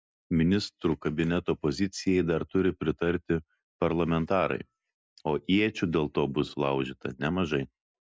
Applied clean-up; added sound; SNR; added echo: none; none; none; none.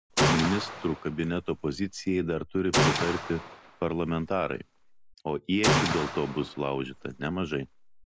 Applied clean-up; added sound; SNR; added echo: none; Gunshot, gunfire; 1 dB; none.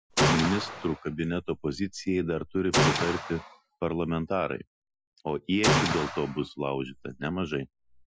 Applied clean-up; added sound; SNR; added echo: classical method Wiener filter.